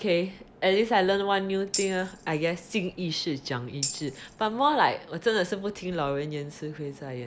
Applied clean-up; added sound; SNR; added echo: none; Tambourine; 10 dB; none.